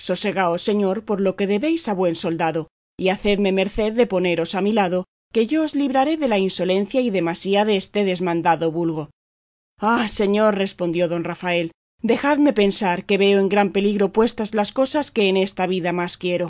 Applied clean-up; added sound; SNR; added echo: none; none; none; none.